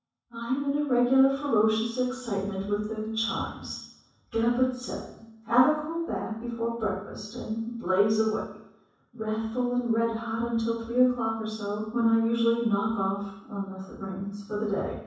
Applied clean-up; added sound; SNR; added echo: none; none; none; reverberation time 0.7 s.